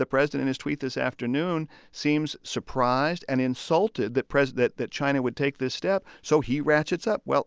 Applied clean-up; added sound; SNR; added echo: none; none; none; none.